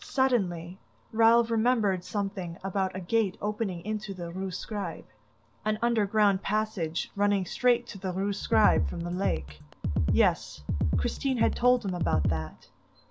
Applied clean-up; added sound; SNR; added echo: none; Drum kit; 0 dB; none.